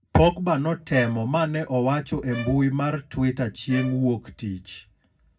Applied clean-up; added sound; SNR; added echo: none; Bowed string instrument; 19 dB; reverberation time 0.4 s.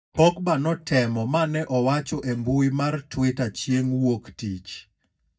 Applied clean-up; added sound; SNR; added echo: neural mask model DeepFilterNet 3.